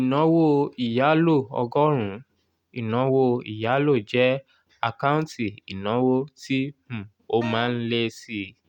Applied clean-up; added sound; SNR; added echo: neural mask model RNNoise.